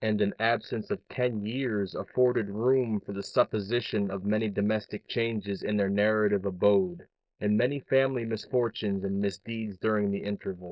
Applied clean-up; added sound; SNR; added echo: neural mask model Resemble Enhance denoiser.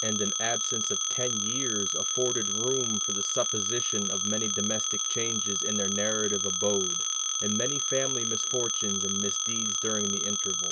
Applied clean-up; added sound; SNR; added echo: none; Telephone; -4 dB; none.